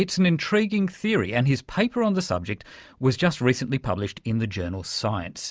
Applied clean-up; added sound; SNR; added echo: none; none; none; none.